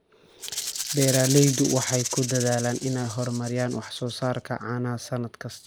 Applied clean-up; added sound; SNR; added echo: none; Rattle (instrument); 7 dB; none.